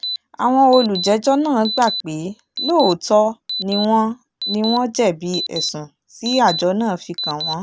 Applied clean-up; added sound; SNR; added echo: none; Alarm; 10 dB; none.